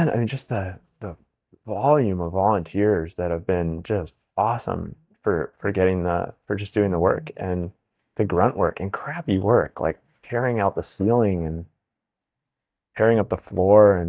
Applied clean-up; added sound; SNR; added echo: neural mask model DeepFilterNet 3.